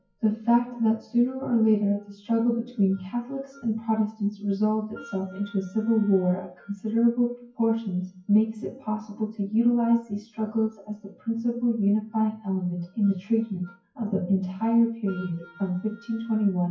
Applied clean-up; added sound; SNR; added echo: classical method WPE with log-MMSE.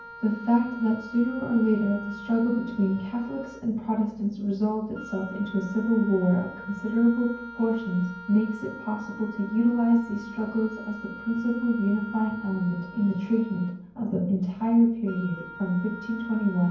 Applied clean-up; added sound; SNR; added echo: none; Wind instrument, woodwind instrument; 16 dB; reverberation time 0.9 s.